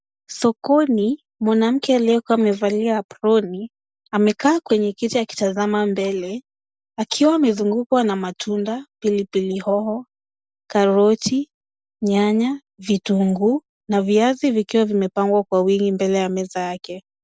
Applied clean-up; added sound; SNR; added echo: none; none; none; none.